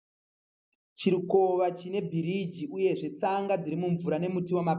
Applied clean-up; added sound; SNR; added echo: none; none; none; none.